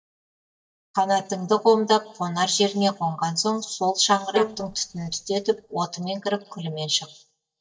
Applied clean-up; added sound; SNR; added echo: neural mask model DeepFilterNet 3.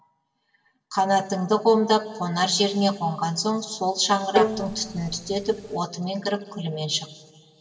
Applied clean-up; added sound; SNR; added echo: none; Bowed string instrument; 3 dB; reverberation time 1.8 s.